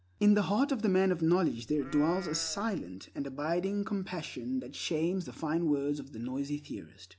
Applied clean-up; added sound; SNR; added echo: none; Livestock, farm animals, working animals; 18 dB; none.